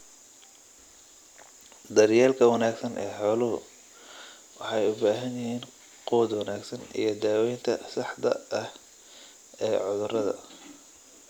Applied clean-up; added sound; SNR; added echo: none; none; none; none.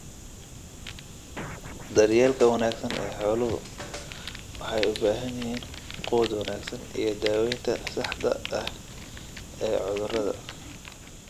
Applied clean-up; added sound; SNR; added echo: none; Fire + Scratching (performance technique); 10 dB; none.